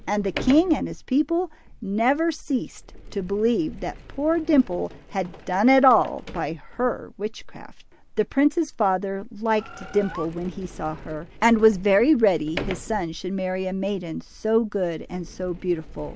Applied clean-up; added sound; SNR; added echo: none; Sliding door + Bird; 16 dB; none.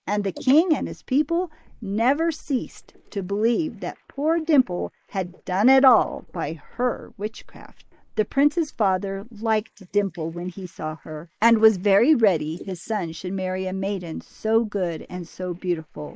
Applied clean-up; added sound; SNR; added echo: neural mask model Resemble Enhance denoiser.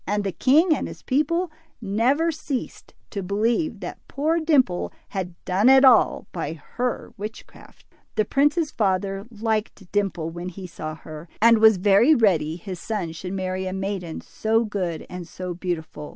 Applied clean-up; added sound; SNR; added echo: none; none; none; none.